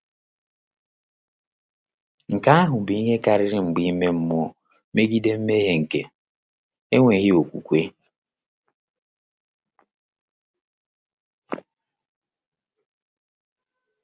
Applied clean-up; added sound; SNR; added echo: none; none; none; none.